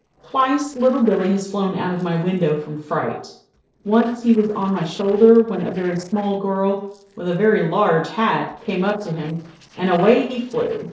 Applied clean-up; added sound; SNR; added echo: neural separator model SepFormer DNS4.